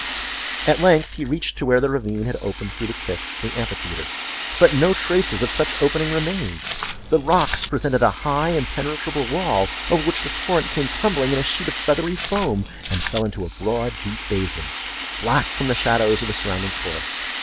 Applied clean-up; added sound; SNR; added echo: none; Rattle (instrument) + Walk, footsteps; 4 dB; none.